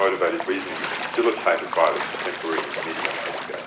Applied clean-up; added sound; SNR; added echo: none; Gull, seagull / Waves, surf; 5 dB; reverberation time 0.6 s.